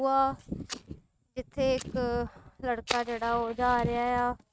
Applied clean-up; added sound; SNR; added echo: neural mask model RNNoise.